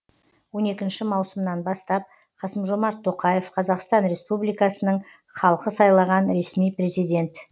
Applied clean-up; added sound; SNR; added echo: none; none; none; none.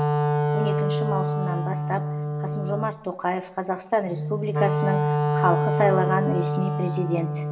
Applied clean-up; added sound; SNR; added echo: none; Wind instrument, woodwind instrument; -3 dB; reverberation time 2.8 s.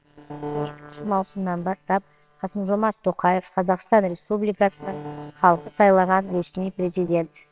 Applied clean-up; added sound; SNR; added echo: neural separator model SepFormer WHAMR!.